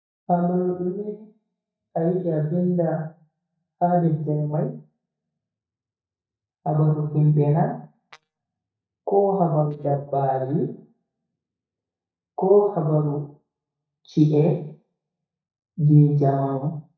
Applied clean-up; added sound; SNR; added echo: neural mask model DeepFilterNet 3.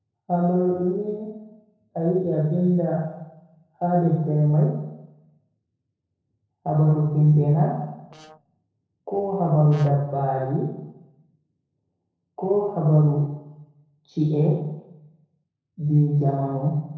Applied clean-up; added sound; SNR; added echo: neural separator model SepFormer DNS4.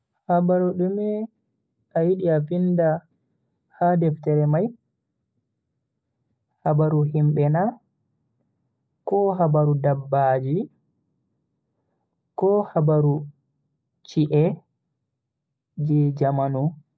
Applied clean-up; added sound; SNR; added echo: none; none; none; none.